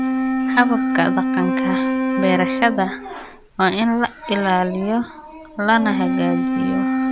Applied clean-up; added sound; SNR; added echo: none; Wind instrument, woodwind instrument; 1 dB; none.